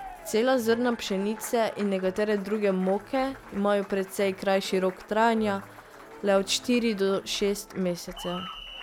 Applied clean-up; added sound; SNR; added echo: none; Applause; 17 dB; none.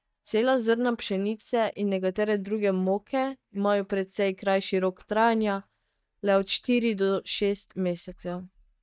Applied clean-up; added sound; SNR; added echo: neural mask model DeepFilterNet 3.